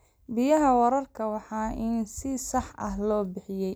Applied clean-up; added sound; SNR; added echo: none; none; none; none.